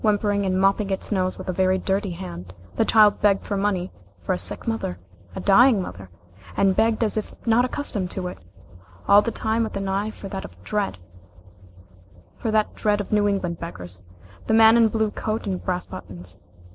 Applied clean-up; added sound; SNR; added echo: none; none; none; none.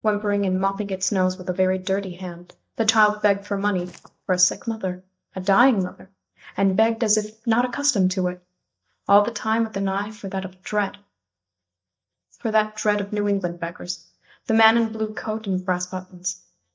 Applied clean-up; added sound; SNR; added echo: neural mask model DeepFilterNet 3.